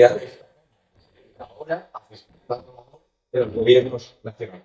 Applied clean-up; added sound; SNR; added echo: neural mask model DeepFilterNet 3.